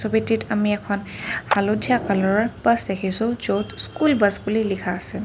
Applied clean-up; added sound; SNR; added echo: none; Clapping; 9 dB; none.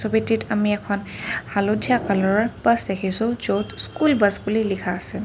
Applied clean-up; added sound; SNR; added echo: none; none; none; none.